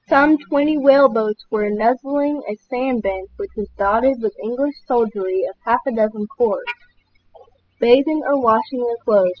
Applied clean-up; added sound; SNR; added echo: classical method spectral subtraction.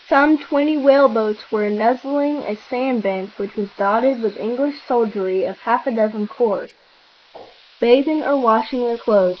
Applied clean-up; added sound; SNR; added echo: neural mask model Resemble Enhance denoiser.